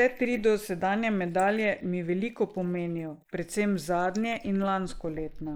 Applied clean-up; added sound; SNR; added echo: neural mask model Resemble Enhance denoiser.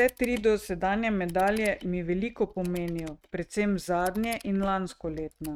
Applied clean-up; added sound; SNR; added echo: neural mask model RNNoise.